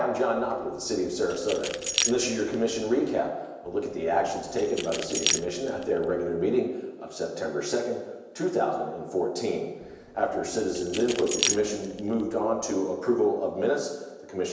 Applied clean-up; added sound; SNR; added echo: none; Keys jangling; 7 dB; reverberation time 1.0 s.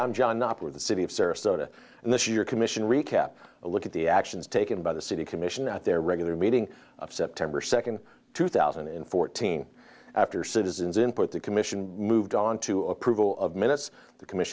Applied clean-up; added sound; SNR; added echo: none; none; none; none.